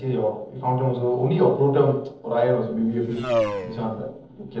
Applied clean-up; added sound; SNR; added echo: neural separator model SepFormer DNS4.